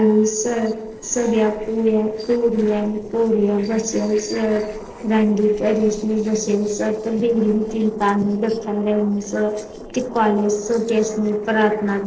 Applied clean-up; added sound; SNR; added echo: neural separator model SepFormer DNS4.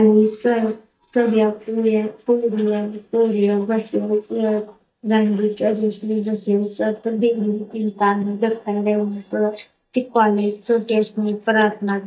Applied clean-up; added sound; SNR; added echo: neural mask model DeepFilterNet 3.